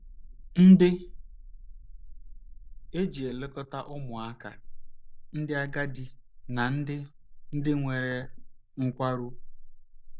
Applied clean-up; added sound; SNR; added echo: neural mask model Resemble Enhance denoiser.